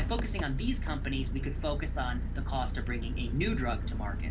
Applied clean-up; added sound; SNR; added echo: none; Engine; -3 dB; none.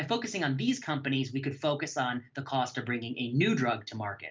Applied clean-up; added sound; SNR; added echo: none; none; none; none.